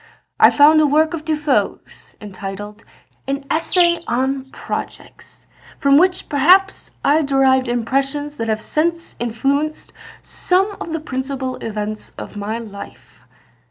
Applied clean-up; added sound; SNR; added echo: neural mask model DeepFilterNet 3.